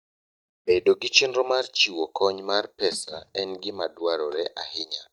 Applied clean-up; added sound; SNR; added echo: neural mask model DeepFilterNet 3.